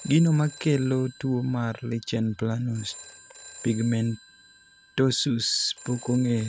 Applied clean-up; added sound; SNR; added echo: none; Telephone; 18 dB; none.